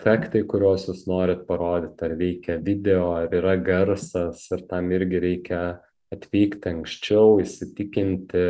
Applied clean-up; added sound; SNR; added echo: none; none; none; none.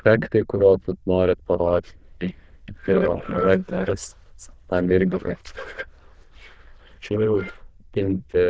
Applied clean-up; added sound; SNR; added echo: neural diffusion model UNIVERSE++.